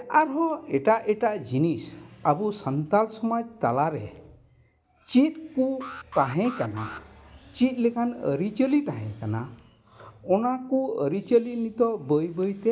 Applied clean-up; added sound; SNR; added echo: none; Alarm; 15 dB; none.